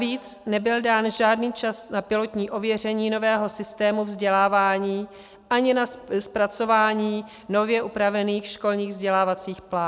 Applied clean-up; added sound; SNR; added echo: none; none; none; none.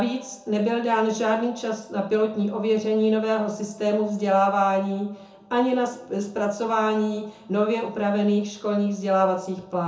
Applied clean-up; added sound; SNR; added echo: none; none; none; reverberation time 0.6 s.